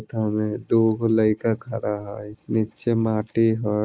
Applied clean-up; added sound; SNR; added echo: neural mask model Resemble Enhance denoiser.